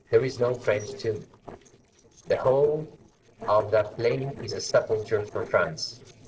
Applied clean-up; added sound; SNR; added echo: neural separator model SepFormer DNS4.